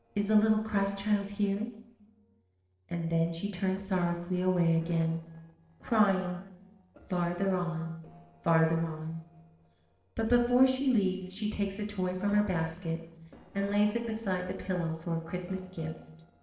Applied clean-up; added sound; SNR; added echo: neural separator model SepFormer DNS4.